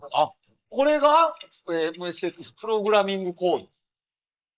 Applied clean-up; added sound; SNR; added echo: neural mask model Resemble Enhance denoiser.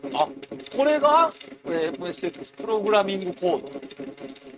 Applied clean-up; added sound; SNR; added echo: neural mask model RNNoise.